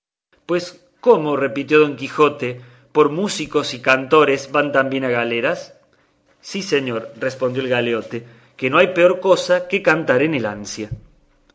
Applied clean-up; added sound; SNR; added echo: none; none; none; none.